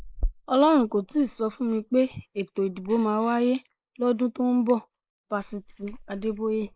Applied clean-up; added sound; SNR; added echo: neural mask model Resemble Enhance denoiser.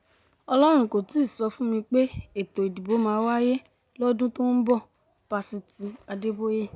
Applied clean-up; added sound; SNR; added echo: none; none; none; none.